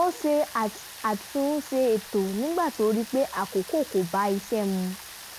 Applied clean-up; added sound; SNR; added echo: none; Rain; 15 dB; none.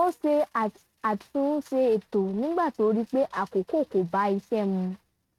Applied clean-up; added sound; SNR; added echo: neural mask model RNNoise.